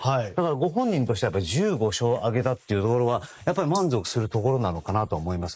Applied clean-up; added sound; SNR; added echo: neural mask model Resemble Enhance denoiser.